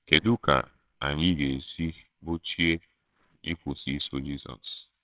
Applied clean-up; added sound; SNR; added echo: neural separator model SepFormer WHAMR!.